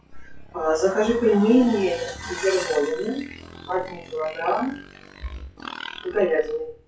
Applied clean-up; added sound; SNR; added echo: classical method WPE with log-MMSE.